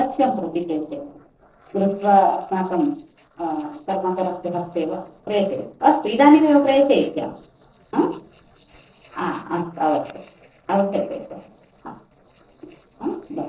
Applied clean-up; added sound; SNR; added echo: neural separator model SepFormer DNS4.